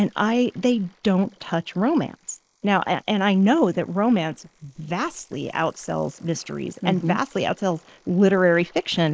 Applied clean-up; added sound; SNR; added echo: neural mask model Resemble Enhance denoiser.